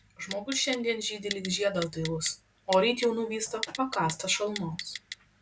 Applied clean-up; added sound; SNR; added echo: none; Typing; 12 dB; none.